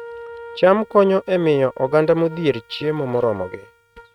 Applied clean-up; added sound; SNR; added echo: neural mask model RNNoise.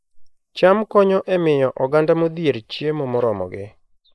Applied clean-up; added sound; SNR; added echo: neural mask model Resemble Enhance denoiser.